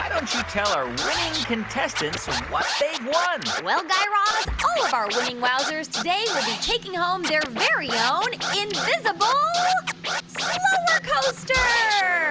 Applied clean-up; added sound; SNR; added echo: none; Scratching (performance technique); 5 dB; none.